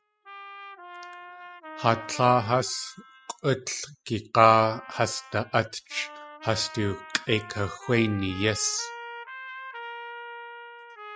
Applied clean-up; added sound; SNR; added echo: classical method spectral subtraction.